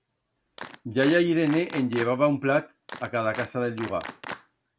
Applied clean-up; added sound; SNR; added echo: none; Clapping; 15 dB; none.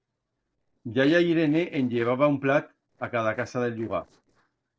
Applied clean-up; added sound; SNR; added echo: neural separator model SepFormer DNS4.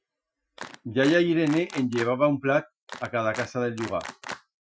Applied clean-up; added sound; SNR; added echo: classical method Wiener filter.